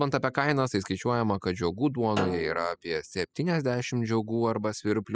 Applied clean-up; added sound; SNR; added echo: classical method spectral subtraction.